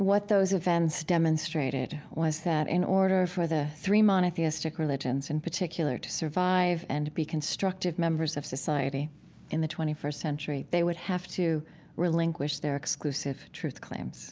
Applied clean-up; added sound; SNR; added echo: none; none; none; none.